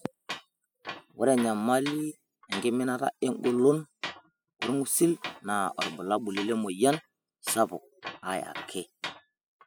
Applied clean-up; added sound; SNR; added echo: classical method spectral subtraction.